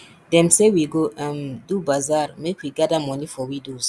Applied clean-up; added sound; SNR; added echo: none; none; none; none.